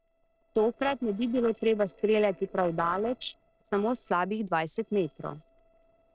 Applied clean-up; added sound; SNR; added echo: neural separator model SepFormer DNS4.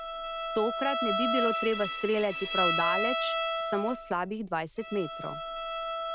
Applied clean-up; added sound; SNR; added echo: none; Bowed string instrument; 0 dB; none.